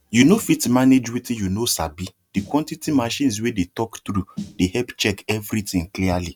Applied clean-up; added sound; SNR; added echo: neural mask model RNNoise.